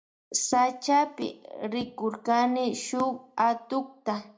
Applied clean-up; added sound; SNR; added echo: none; none; none; reverberation time 0.3 s.